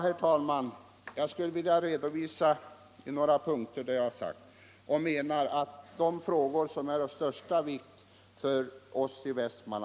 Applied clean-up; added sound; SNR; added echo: none; none; none; none.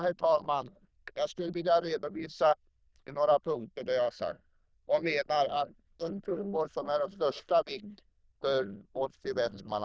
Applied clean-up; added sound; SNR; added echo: neural diffusion model UNIVERSE++.